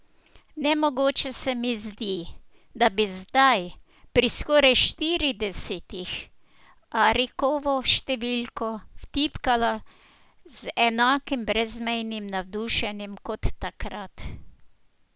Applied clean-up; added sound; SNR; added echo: none; none; none; none.